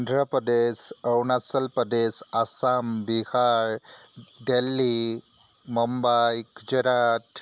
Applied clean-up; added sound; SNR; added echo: none; none; none; none.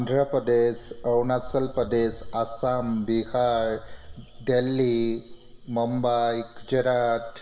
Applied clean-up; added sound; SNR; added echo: none; Walk, footsteps; 15 dB; reverberation time 1.3 s.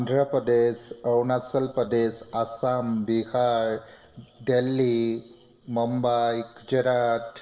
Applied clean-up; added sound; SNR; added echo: neural separator model SepFormer DNS4.